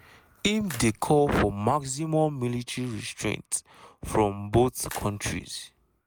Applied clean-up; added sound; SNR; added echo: none; Splash, splatter; 19 dB; none.